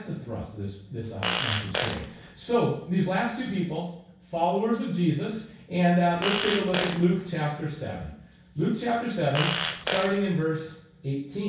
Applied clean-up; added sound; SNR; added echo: none; Fart; 4 dB; reverberation time 0.6 s.